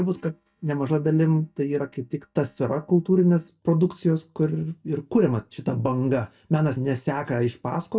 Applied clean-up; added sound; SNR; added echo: neural mask model DeepFilterNet 3.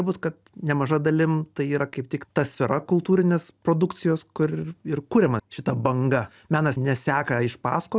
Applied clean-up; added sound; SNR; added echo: none; none; none; none.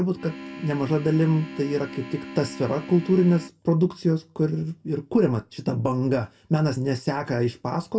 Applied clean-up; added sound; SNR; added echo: none; Organ; 14 dB; reverberation time 0.2 s.